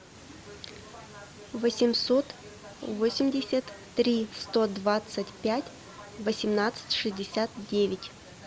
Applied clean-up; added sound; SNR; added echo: none; none; none; none.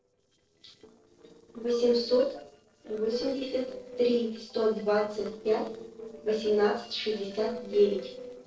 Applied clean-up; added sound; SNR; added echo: neural separator model SepFormer DNS4.